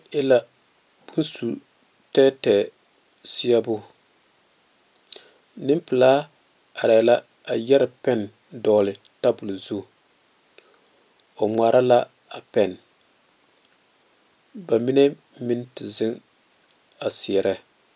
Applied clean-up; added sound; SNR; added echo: none; none; none; none.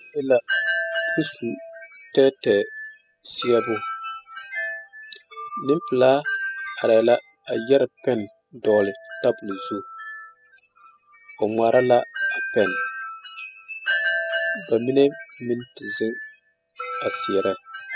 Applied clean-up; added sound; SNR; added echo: classical method spectral subtraction.